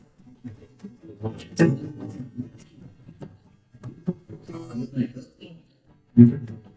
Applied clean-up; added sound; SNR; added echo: neural mask model DeepFilterNet 3.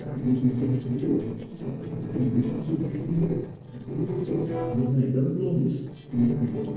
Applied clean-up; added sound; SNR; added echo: neural separator model SepFormer DNS4.